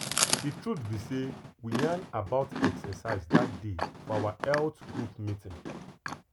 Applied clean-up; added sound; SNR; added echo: none; Chewing, mastication; 0 dB; none.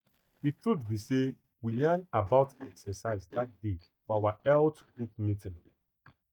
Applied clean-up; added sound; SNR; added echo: neural mask model DeepFilterNet 3.